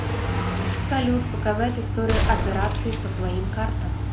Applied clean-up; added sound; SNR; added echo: none; Gunshot, gunfire + Car passing by; 3 dB; none.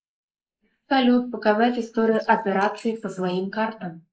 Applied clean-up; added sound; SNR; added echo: neural mask model Resemble Enhance denoiser.